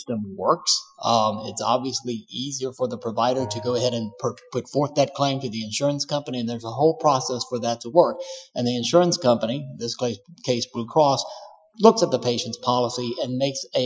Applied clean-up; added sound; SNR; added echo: classical method Wiener filter.